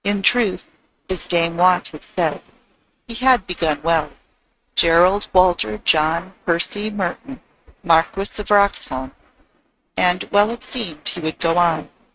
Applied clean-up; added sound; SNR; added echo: neural mask model RNNoise.